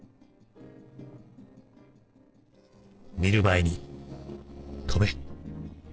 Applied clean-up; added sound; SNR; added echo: neural separator model SepFormer DNS4.